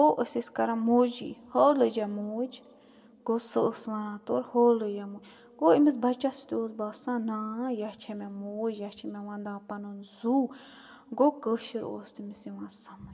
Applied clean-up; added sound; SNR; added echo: none; none; none; reverberation time 2.4 s.